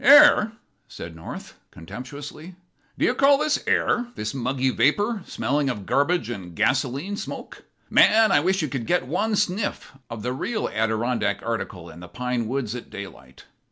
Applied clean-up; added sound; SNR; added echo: none; none; none; none.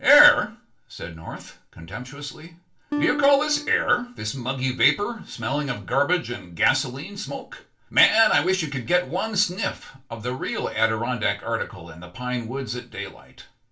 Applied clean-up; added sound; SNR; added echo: none; Acoustic guitar; 5 dB; reverberation time 0.2 s.